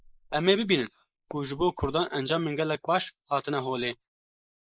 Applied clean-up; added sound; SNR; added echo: neural mask model Resemble Enhance denoiser.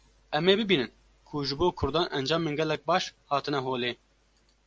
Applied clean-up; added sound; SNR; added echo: none; none; none; none.